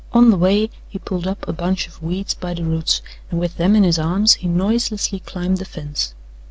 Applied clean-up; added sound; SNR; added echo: none; none; none; none.